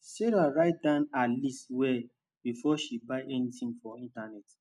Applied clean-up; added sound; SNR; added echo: none; none; none; none.